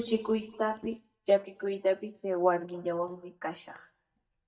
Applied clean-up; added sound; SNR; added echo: neural mask model DeepFilterNet 3.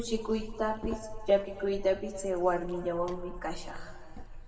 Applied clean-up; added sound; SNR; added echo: none; Liquid; 9 dB; reverberation time 2.1 s.